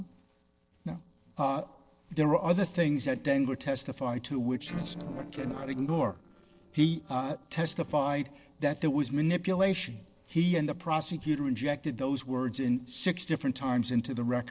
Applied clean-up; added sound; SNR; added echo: neural separator model SepFormer DNS4.